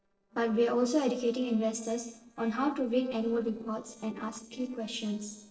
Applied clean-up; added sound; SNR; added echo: neural separator model SepFormer DNS4.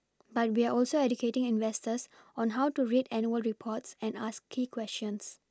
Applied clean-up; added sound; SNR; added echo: none; none; none; none.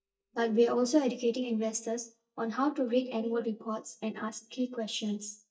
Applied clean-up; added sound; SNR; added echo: neural mask model DeepFilterNet 3.